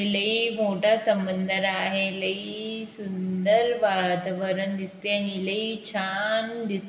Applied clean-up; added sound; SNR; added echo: none; none; none; reverberation time 1.1 s.